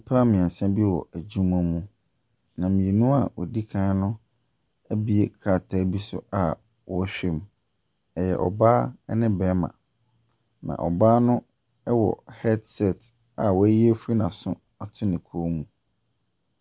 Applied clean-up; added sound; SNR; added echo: none; none; none; none.